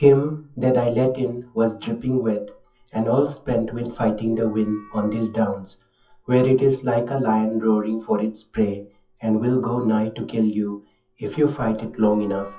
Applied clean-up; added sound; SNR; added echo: classical method WPE with log-MMSE.